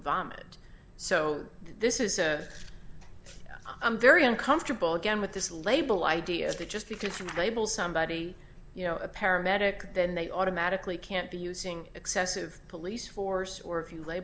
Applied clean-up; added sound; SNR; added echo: none; none; none; none.